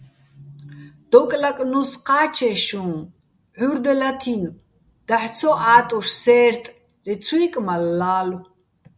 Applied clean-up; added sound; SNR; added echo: none; none; none; none.